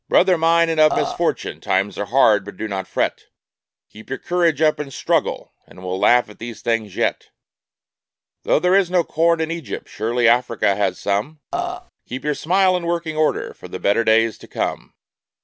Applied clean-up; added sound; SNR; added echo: none; Burping, eructation; 3 dB; none.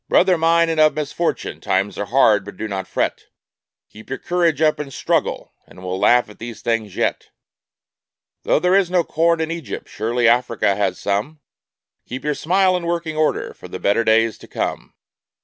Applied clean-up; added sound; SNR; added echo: none; none; none; none.